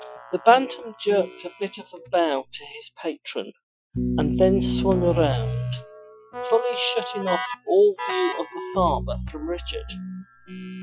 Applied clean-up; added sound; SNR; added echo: classical method Wiener filter.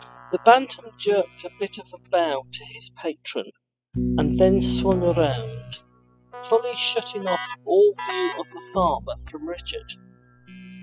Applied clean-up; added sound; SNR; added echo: classical method spectral subtraction.